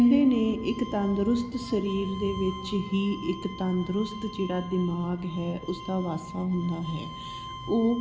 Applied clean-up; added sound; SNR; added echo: none; Bowed string instrument; 15 dB; none.